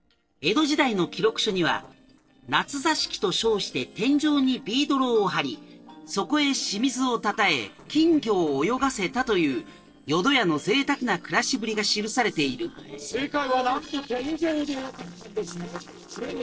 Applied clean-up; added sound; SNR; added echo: neural separator model SepFormer DNS4.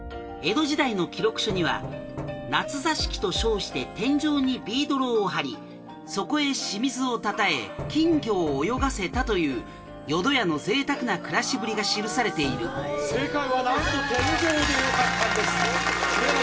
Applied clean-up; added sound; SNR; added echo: none; Knock; 15 dB; reverberation time 1.9 s.